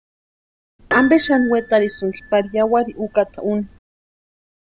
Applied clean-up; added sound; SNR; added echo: none; Piano; 11 dB; none.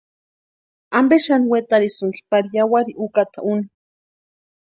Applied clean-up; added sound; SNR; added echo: none; none; none; none.